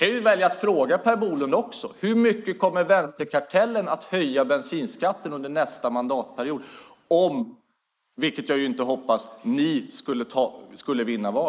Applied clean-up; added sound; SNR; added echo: neural mask model Resemble Enhance denoiser.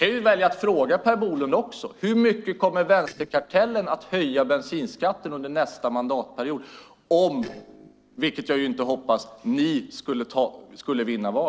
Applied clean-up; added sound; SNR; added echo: neural separator model SepFormer DNS4.